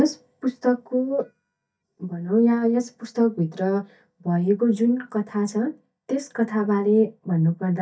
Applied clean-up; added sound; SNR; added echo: neural mask model DeepFilterNet 3.